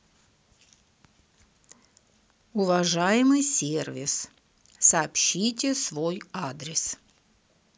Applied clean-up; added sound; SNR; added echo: none; none; none; none.